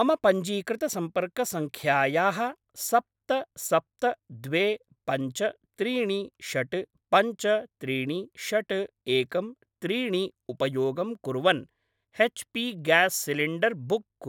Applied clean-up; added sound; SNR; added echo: none; none; none; none.